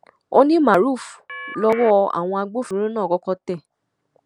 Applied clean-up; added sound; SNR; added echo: none; Telephone; 12 dB; none.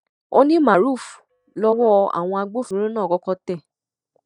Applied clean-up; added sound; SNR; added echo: neural mask model DeepFilterNet 3.